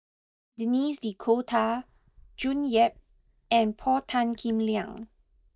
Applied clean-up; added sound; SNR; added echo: neural mask model DeepFilterNet 3.